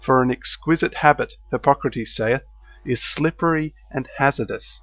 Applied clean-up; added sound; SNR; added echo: none; none; none; none.